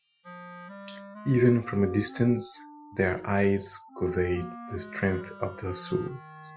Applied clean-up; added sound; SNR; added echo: classical method Wiener filter.